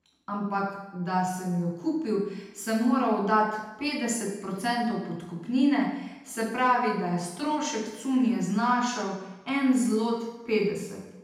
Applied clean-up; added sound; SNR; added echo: none; none; none; reverberation time 0.9 s.